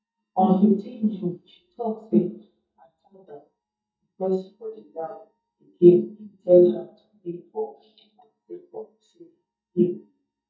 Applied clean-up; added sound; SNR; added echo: neural mask model DeepFilterNet 3.